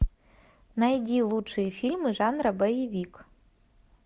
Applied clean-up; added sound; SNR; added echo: none; none; none; none.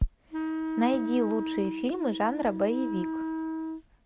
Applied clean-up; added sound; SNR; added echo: none; Wind instrument, woodwind instrument; 3 dB; none.